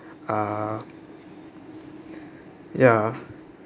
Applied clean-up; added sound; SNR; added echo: none; none; none; none.